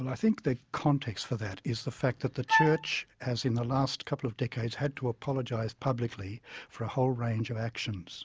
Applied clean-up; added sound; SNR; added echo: none; Wind instrument, woodwind instrument; -2 dB; none.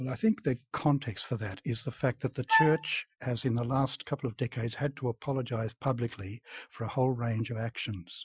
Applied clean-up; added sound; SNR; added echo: classical method Wiener filter.